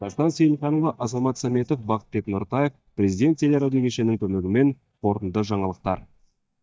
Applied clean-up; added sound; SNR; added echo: neural mask model DeepFilterNet 3.